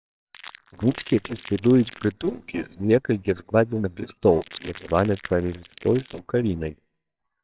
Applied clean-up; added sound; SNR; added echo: neural separator model SepFormer WHAMR!.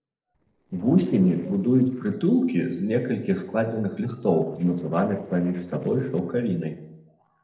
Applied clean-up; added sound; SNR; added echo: neural separator model SepFormer DNS4.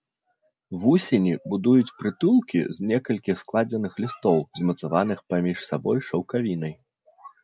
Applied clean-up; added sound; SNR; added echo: none; none; none; none.